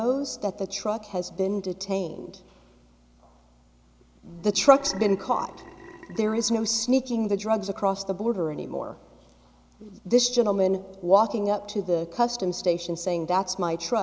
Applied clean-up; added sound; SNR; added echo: none; Burping, eructation; 19 dB; none.